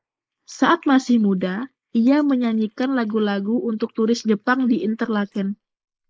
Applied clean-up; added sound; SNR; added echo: neural mask model Resemble Enhance denoiser.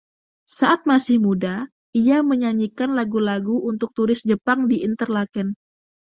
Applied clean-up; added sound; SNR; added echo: none; none; none; none.